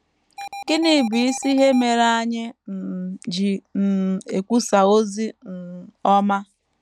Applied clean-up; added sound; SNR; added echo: none; Alarm; 12 dB; none.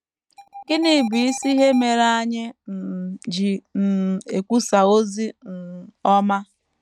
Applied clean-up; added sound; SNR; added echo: neural mask model RNNoise.